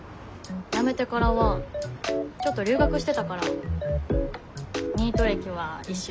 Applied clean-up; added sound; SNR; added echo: none; none; none; none.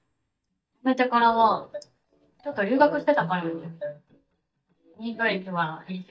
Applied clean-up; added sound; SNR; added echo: neural mask model DeepFilterNet 3.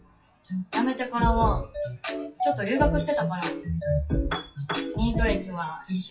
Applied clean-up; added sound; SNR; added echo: classical method WPE with log-MMSE.